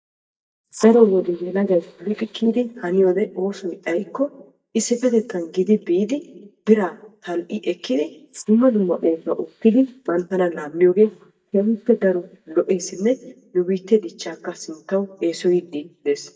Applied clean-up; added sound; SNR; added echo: neural mask model DeepFilterNet 3.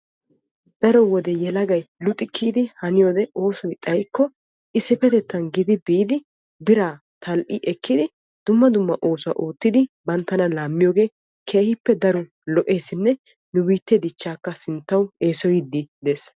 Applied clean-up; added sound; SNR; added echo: none; none; none; none.